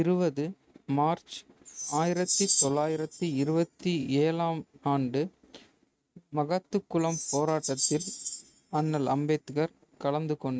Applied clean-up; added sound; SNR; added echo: neural mask model RNNoise.